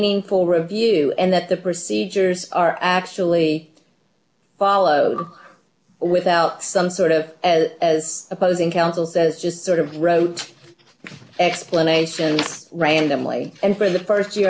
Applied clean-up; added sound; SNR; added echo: none; none; none; none.